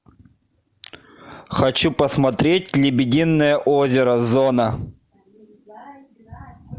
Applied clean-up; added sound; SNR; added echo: none; none; none; none.